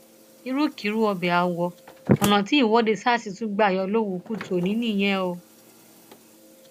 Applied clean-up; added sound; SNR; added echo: none; Slam; 9 dB; none.